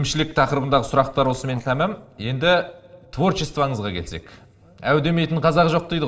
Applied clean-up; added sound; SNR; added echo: neural separator model SepFormer DNS4.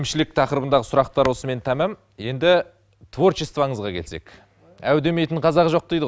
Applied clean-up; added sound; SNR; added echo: none; none; none; none.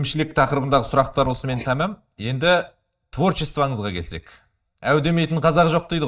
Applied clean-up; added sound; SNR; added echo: neural mask model DeepFilterNet 3.